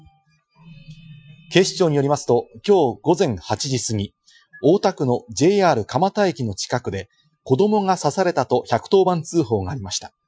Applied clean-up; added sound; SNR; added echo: classical method Wiener filter.